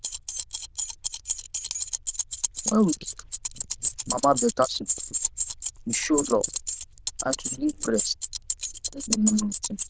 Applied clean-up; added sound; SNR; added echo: neural diffusion model UNIVERSE++.